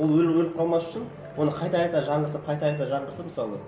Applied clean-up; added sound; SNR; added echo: none; none; none; none.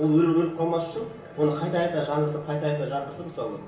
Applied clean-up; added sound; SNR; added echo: none; none; none; reverberation time 0.8 s.